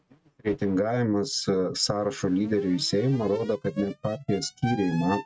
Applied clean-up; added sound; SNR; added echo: neural mask model RNNoise.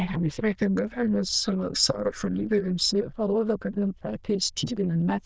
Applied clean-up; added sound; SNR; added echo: neural diffusion model UNIVERSE++.